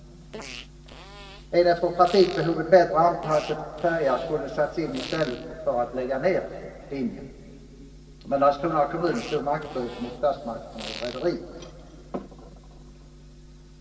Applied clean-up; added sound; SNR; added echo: none; Fart; 17 dB; reverberation time 2.6 s.